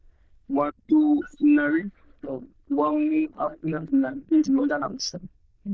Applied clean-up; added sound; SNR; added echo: neural diffusion model UNIVERSE++.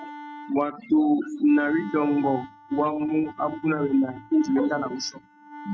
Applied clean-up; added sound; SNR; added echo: neural mask model RNNoise.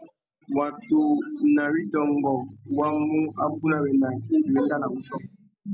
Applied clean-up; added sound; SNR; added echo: none; none; none; none.